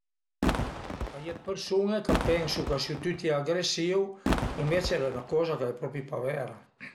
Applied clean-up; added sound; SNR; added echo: none; Fireworks; 2 dB; none.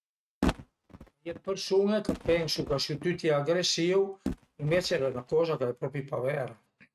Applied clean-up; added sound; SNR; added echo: neural mask model RNNoise.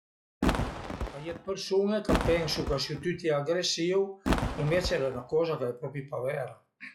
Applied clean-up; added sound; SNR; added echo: classical method log-MMSE.